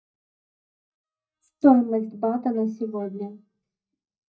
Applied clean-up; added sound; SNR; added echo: neural mask model DeepFilterNet 3.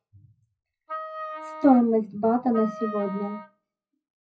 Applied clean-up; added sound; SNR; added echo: classical method WPE with log-MMSE.